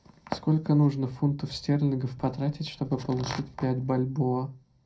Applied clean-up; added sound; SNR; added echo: none; none; none; reverberation time 0.2 s.